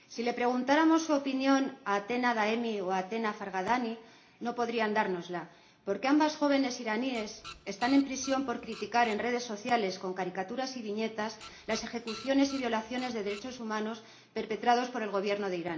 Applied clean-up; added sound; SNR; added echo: none; Printer; 18 dB; reverberation time 0.4 s.